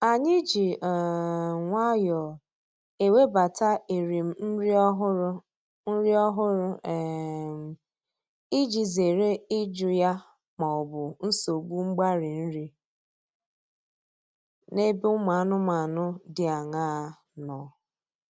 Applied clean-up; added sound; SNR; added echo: none; none; none; none.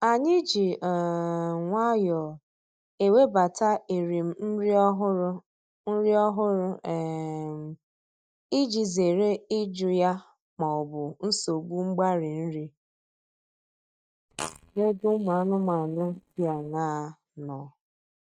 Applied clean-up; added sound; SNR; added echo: neural mask model DeepFilterNet 3.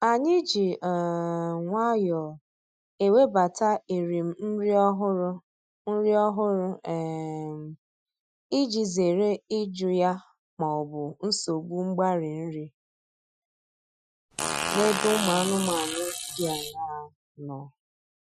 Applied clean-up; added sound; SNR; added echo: classical method Wiener filter.